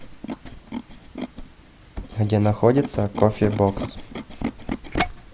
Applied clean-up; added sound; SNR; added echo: none; Tools; 8 dB; none.